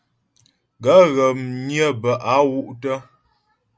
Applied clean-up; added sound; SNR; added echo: none; none; none; none.